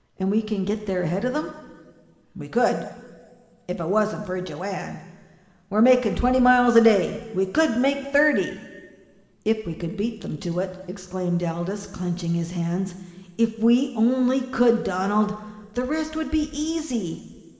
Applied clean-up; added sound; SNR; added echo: none; none; none; reverberation time 1.7 s.